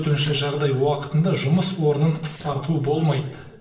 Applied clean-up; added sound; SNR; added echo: neural separator model SepFormer DNS4.